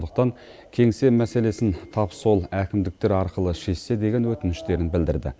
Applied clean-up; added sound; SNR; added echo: none; none; none; none.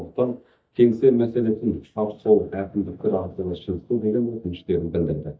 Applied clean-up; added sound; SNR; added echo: neural mask model DeepFilterNet 3.